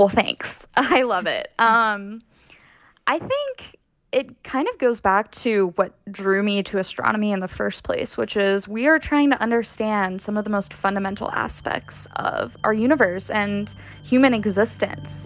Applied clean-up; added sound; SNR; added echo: none; none; none; none.